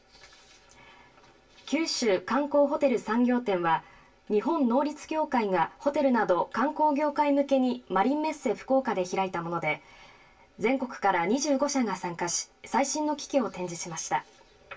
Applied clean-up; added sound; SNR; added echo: none; none; none; reverberation time 0.1 s.